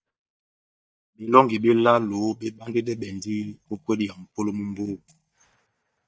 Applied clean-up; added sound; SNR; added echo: neural mask model DeepFilterNet 3.